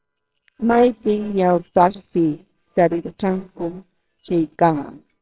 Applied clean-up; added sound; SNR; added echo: neural separator model SepFormer WHAMR!.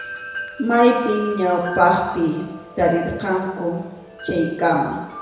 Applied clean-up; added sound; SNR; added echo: none; Wind chime; 13 dB; reverberation time 1.0 s.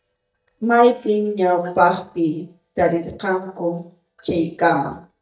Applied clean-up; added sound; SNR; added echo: neural mask model DeepFilterNet 3.